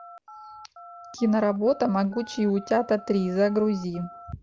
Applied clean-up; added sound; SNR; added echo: none; Telephone; 19 dB; none.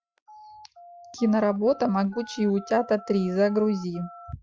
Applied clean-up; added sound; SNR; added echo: classical method Wiener filter.